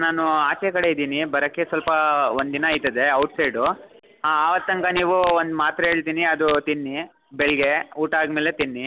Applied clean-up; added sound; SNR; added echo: none; none; none; none.